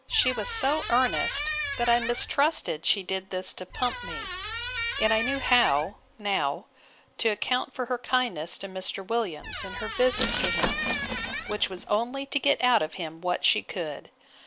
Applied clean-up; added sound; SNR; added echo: none; Squeak + Glass; 4 dB; none.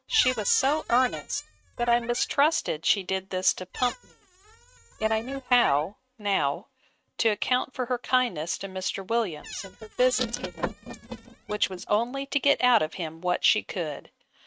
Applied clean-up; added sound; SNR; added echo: neural mask model RNNoise.